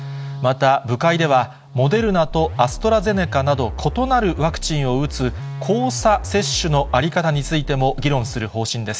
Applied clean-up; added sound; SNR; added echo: none; Musical instrument; 10 dB; none.